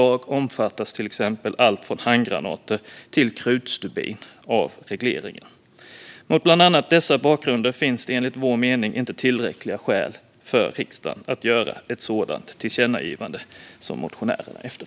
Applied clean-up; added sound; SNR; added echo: none; none; none; none.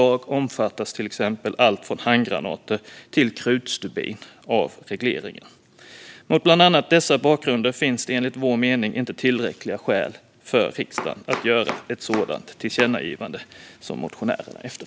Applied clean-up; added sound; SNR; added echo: none; Domestic sounds, home sounds; 10 dB; none.